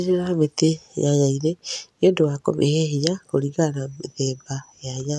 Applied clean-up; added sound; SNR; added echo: none; none; none; none.